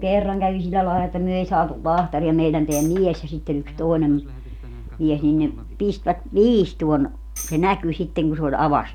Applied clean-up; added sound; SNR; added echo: none; Tambourine; 19 dB; none.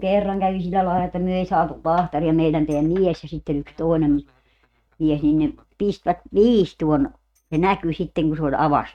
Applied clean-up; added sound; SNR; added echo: neural mask model RNNoise.